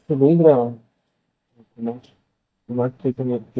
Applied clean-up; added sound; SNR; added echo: neural mask model DeepFilterNet 3.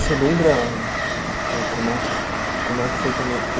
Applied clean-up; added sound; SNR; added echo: none; Train; 0 dB; reverberation time 1.5 s.